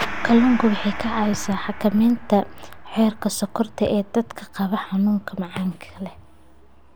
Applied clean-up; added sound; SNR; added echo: none; Gong; 11 dB; none.